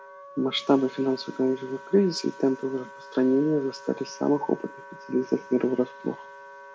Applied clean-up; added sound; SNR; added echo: none; Wind instrument, woodwind instrument; 18 dB; none.